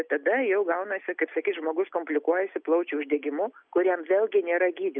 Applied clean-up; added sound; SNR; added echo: none; none; none; none.